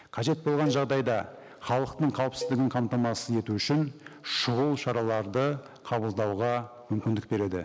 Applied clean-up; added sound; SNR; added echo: none; Cowbell; 15 dB; none.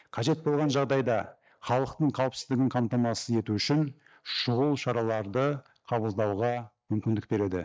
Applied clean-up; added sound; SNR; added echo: neural mask model DeepFilterNet 3.